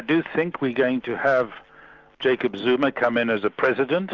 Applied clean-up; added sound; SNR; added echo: none; none; none; none.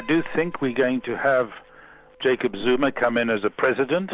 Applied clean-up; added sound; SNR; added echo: none; Piano; 17 dB; none.